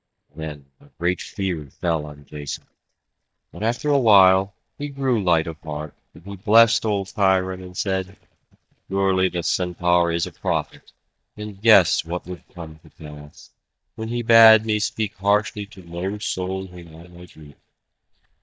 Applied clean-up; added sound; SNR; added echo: neural mask model DeepFilterNet 3.